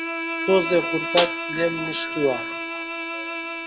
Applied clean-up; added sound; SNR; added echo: none; Bowed string instrument + Snare drum; 2 dB; none.